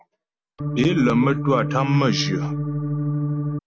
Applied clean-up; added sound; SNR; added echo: none; Organ; 1 dB; none.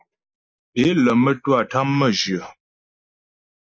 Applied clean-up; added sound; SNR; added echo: neural mask model Resemble Enhance denoiser.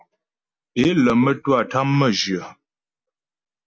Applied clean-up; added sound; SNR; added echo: none; none; none; none.